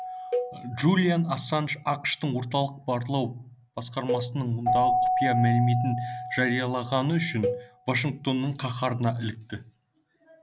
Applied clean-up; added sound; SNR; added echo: none; Cowbell + Keyboard (musical); 5 dB; none.